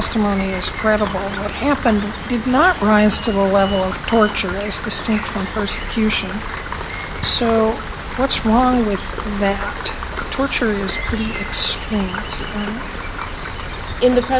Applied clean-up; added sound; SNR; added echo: none; Rain; 7 dB; none.